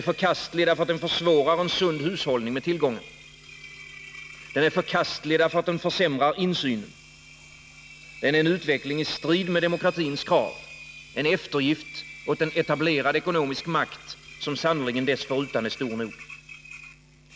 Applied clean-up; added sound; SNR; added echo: none; Engine; 18 dB; none.